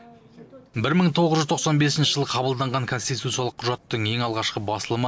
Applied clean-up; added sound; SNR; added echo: none; none; none; none.